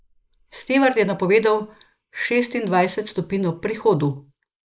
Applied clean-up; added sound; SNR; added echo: neural mask model Resemble Enhance denoiser.